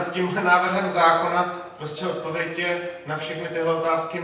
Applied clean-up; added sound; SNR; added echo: none; Telephone; 15 dB; reverberation time 0.9 s.